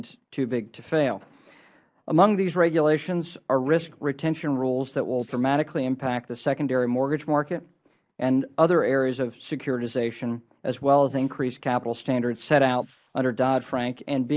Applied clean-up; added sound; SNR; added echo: neural mask model Resemble Enhance denoiser.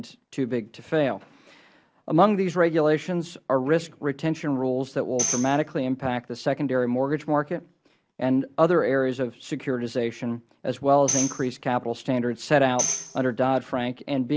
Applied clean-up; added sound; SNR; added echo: none; Tambourine; 8 dB; none.